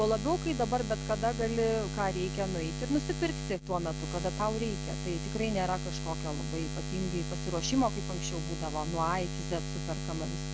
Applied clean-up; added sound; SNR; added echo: none; Buzz; 3 dB; none.